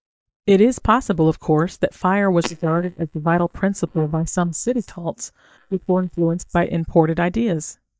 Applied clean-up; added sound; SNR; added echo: neural mask model DeepFilterNet 3.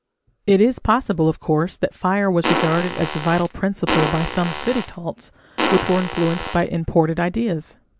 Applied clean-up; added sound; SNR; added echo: none; Fart; 4 dB; none.